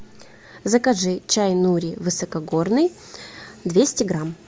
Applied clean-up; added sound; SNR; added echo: none; none; none; none.